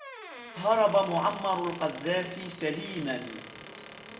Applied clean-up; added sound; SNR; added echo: none; Squeak / Wood; 15 dB; reverberation time 0.6 s.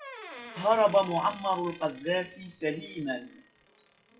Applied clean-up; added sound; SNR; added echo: classical method WPE with log-MMSE.